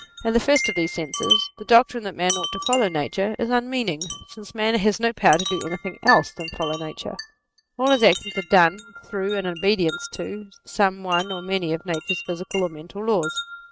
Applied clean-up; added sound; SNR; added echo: neural mask model RNNoise.